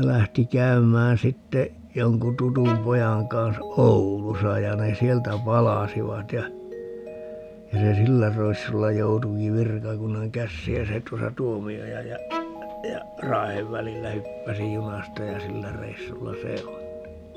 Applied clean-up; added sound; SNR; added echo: none; Mallet percussion + Bowed string instrument; 14 dB; none.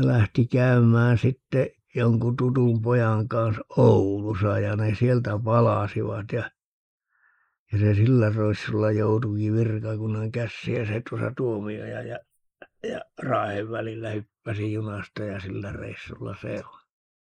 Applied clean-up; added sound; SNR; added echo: neural mask model Resemble Enhance denoiser.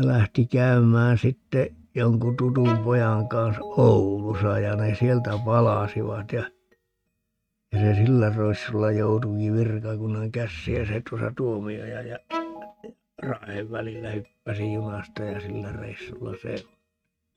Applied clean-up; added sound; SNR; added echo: neural mask model RNNoise.